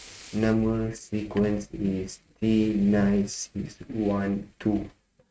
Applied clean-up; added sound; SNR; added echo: neural mask model RNNoise.